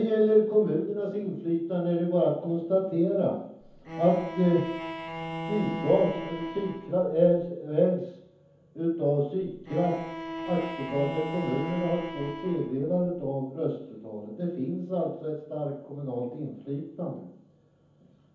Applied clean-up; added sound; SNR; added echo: none; Bowed string instrument; 8 dB; reverberation time 0.7 s.